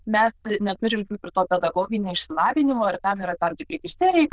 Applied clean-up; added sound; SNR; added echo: neural diffusion model UNIVERSE++.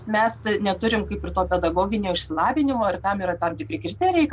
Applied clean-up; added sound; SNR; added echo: none; Car; 15 dB; none.